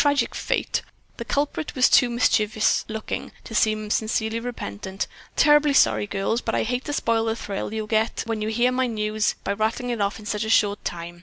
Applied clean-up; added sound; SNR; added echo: none; none; none; none.